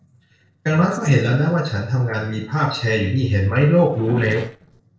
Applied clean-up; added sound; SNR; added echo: neural separator model SepFormer DNS4.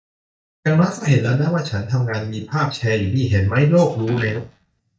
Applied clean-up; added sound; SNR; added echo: neural mask model DeepFilterNet 3.